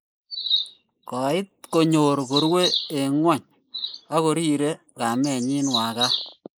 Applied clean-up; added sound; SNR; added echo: neural mask model Resemble Enhance denoiser.